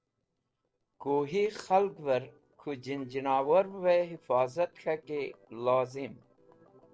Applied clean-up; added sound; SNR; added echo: neural separator model SepFormer DNS4.